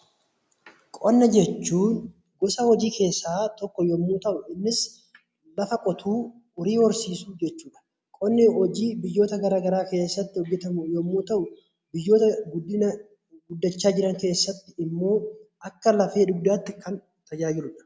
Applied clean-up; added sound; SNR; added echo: none; none; none; none.